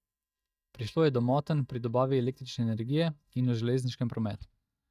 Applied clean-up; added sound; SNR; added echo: neural mask model DeepFilterNet 3.